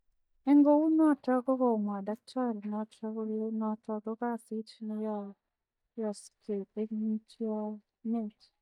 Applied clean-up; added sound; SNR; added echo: neural mask model DeepFilterNet 3.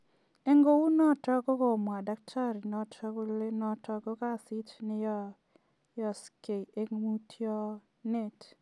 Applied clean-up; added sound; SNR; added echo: none; none; none; none.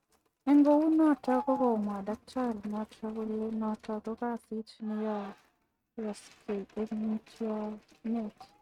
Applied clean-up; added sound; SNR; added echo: neural mask model RNNoise.